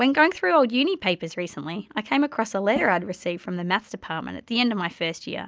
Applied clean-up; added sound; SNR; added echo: neural mask model Resemble Enhance denoiser.